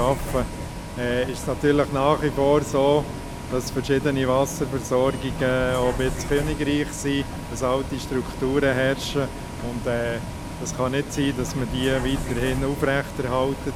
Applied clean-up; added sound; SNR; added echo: none; Bus; 7 dB; none.